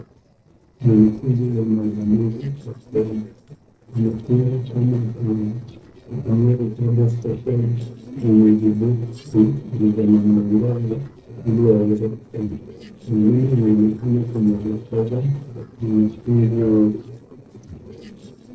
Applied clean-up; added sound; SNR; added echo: neural separator model SepFormer DNS4.